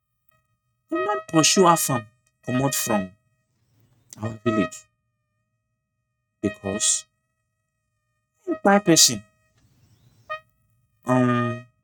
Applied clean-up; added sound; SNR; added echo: neural mask model RNNoise.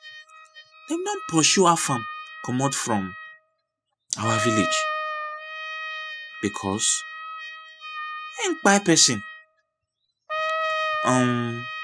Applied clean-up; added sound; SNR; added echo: classical method spectral subtraction.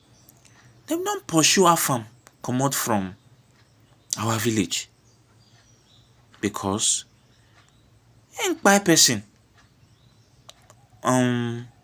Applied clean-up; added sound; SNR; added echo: none; none; none; none.